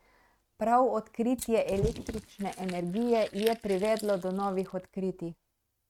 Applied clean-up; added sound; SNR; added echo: neural mask model RNNoise.